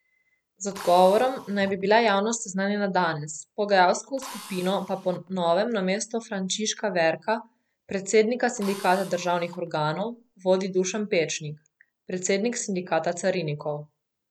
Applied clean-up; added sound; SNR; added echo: none; Drill; 19 dB; none.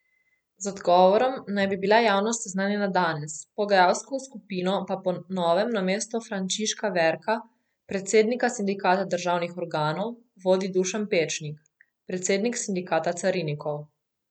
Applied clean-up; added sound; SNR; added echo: none; none; none; none.